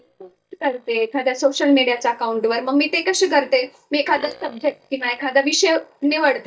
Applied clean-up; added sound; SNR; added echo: neural mask model DeepFilterNet 3.